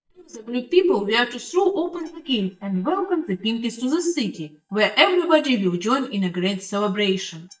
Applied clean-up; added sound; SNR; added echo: neural mask model DeepFilterNet 3.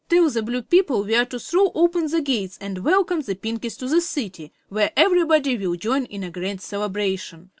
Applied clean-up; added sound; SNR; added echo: none; none; none; none.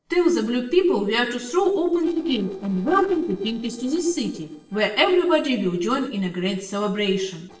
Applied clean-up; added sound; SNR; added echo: neural separator model SepFormer DNS4.